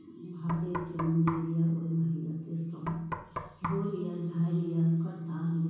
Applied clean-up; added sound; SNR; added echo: none; Knock; 11 dB; reverberation time 1.2 s.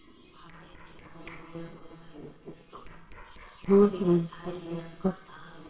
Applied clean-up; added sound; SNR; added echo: neural separator model SepFormer WHAMR!.